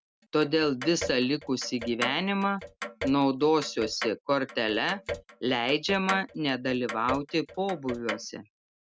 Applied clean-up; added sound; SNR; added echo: none; Clock; 11 dB; none.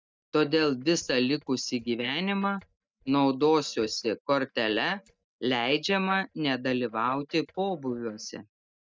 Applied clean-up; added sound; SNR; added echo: neural mask model DeepFilterNet 3.